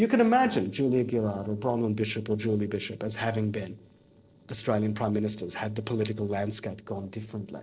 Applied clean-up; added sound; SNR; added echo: neural separator model SepFormer DNS4.